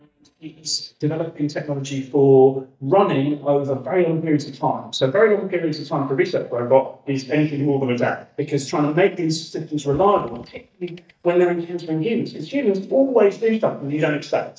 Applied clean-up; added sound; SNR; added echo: neural mask model DeepFilterNet 3.